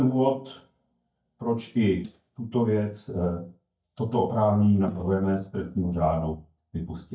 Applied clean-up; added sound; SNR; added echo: neural mask model DeepFilterNet 3.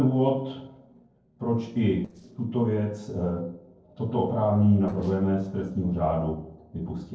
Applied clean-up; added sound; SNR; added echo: neural separator model SepFormer DNS4.